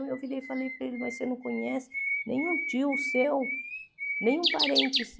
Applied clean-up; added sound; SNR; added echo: classical method log-MMSE.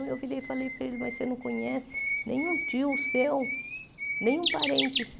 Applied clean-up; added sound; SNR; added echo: none; Bird; 2 dB; none.